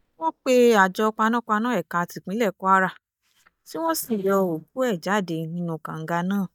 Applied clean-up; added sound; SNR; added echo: neural mask model DeepFilterNet 3.